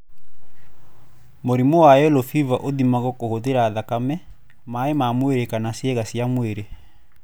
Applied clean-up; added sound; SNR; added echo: none; none; none; none.